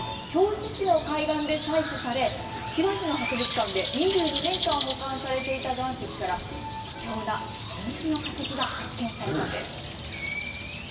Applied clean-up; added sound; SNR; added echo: none; Crow; -4 dB; reverberation time 1.0 s.